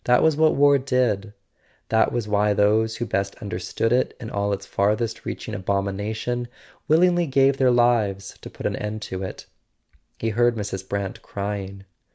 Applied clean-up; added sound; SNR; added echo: none; none; none; none.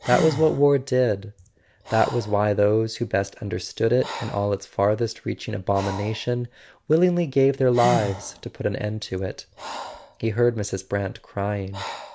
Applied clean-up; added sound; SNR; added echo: none; Breathing; 14 dB; none.